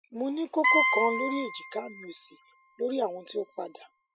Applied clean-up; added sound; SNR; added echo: classical method spectral subtraction.